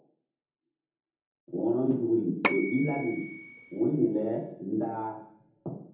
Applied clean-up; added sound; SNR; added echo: none; Bell / Telephone; 6 dB; reverberation time 0.7 s.